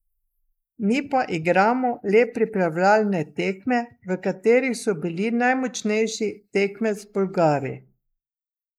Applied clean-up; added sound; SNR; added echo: neural mask model Resemble Enhance denoiser.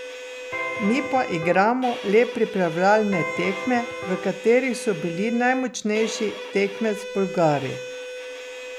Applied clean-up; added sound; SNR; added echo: none; Bowed string instrument + Electric guitar; 9 dB; none.